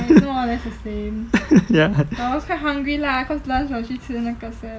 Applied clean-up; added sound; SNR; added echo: none; none; none; none.